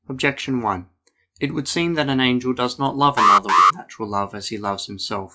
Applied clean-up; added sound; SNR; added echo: classical method log-MMSE.